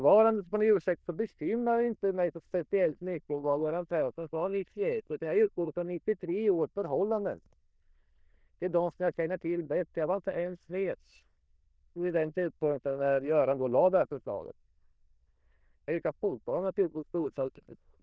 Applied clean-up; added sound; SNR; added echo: neural diffusion model UNIVERSE++.